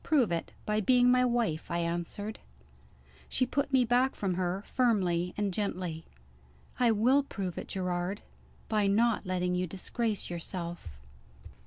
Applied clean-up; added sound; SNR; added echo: none; none; none; none.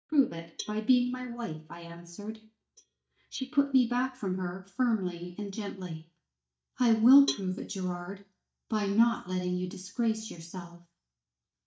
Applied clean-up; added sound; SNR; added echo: neural mask model DeepFilterNet 3.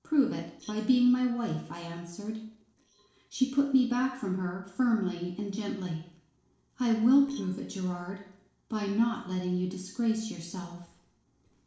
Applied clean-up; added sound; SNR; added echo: neural separator model SepFormer DNS4.